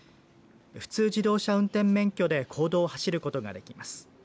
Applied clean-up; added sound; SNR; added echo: none; none; none; none.